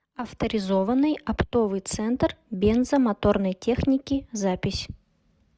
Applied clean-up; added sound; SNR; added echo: none; none; none; none.